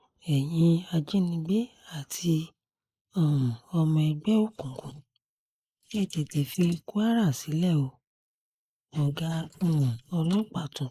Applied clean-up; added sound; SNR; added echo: neural mask model Resemble Enhance denoiser.